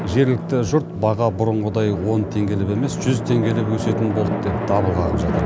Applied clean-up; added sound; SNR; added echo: none; Drum; 5 dB; none.